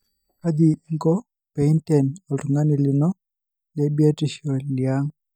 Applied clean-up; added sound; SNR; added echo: neural mask model DeepFilterNet 3.